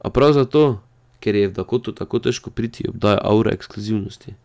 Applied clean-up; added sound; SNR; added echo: none; none; none; none.